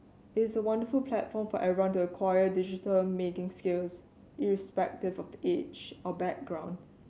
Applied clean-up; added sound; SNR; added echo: none; none; none; none.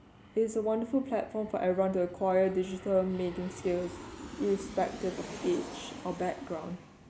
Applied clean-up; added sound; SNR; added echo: none; Aircraft; 15 dB; none.